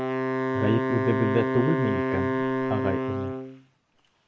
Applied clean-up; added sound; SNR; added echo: none; Wind instrument, woodwind instrument; -2 dB; none.